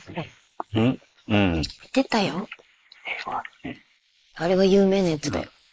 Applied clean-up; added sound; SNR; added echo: neural mask model Resemble Enhance denoiser.